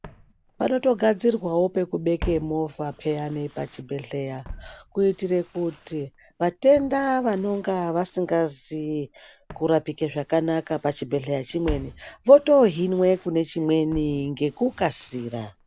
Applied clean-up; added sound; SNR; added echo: none; Walk, footsteps; 19 dB; none.